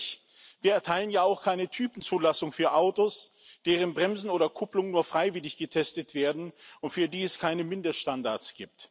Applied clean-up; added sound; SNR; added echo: none; none; none; none.